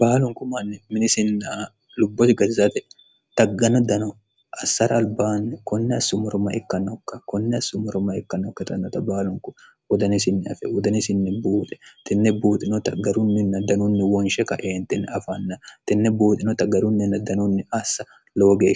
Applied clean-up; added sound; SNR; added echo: none; none; none; none.